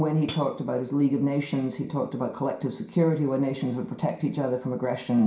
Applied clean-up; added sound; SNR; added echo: none; Hi-hat; 6 dB; reverberation time 0.5 s.